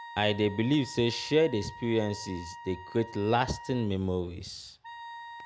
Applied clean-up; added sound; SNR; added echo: none; Wind instrument, woodwind instrument; 16 dB; none.